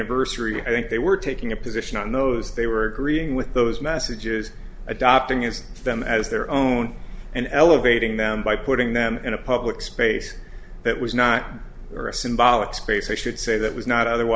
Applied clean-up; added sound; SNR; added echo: none; none; none; none.